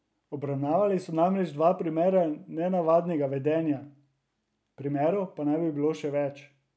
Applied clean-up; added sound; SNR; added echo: none; none; none; none.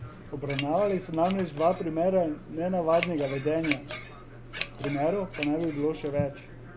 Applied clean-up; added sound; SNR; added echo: none; Scissors; 5 dB; none.